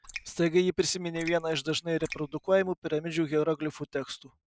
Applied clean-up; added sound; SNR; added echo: neural mask model Resemble Enhance denoiser.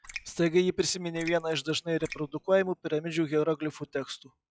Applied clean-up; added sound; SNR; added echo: classical method log-MMSE.